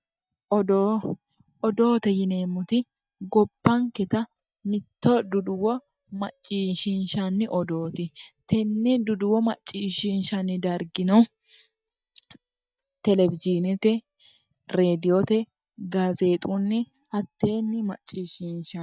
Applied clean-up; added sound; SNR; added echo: neural mask model DeepFilterNet 3.